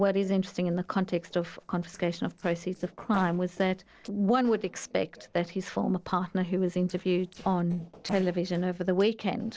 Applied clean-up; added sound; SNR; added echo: neural separator model SepFormer DNS4.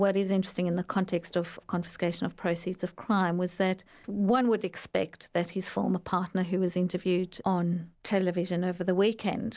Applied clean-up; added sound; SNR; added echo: none; none; none; none.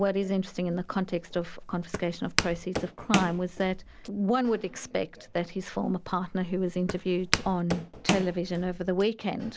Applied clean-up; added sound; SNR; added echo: none; Walk, footsteps; 7 dB; none.